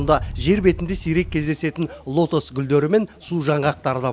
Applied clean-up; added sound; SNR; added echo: none; none; none; none.